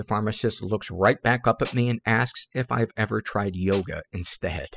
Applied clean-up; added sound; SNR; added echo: classical method spectral subtraction.